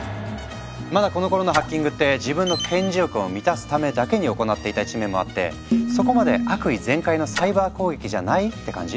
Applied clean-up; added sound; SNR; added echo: none; Splash, splatter; 13 dB; none.